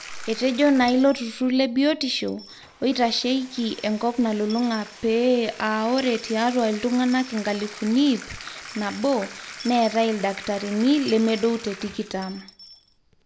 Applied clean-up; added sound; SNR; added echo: none; Coin (dropping) / Dishes, pots, and pans + Bathtub (filling or washing); 17 dB; none.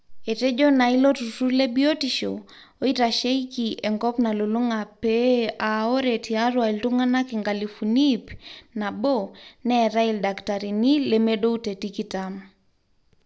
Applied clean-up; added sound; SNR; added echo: none; none; none; none.